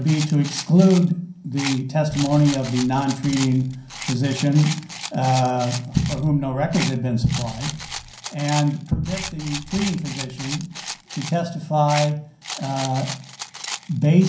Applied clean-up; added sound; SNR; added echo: none; Rattle; 13 dB; reverberation time 0.6 s.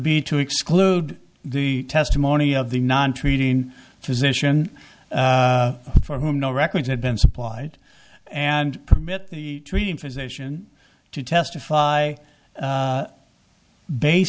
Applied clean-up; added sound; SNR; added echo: none; none; none; none.